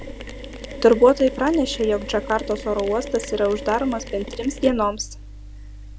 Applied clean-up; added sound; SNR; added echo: none; Mechanisms; 12 dB; none.